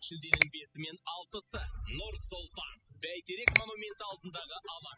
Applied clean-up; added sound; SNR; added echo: classical method spectral subtraction.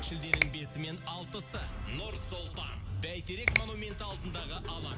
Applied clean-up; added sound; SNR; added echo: none; Finger snapping; -4 dB; none.